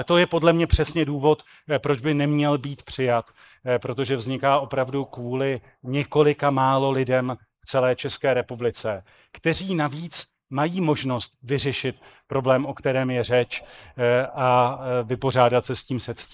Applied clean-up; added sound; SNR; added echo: neural mask model Resemble Enhance denoiser.